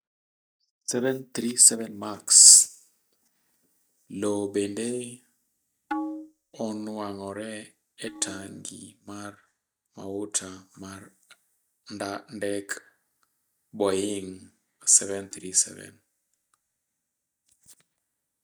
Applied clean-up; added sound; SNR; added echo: neural mask model DeepFilterNet 3.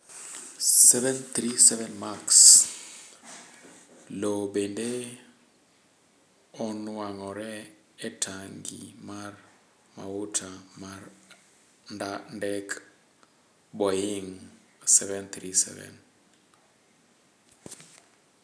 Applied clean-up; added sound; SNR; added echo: none; none; none; none.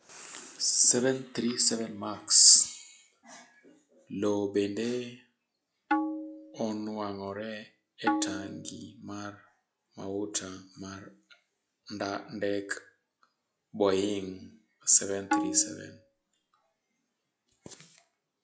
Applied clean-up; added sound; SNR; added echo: classical method log-MMSE.